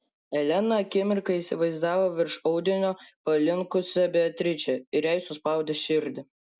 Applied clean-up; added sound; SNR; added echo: none; none; none; none.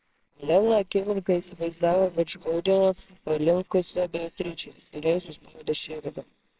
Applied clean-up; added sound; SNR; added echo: neural separator model SepFormer WHAMR!.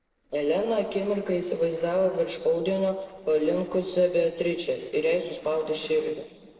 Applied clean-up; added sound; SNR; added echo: neural separator model SepFormer DNS4.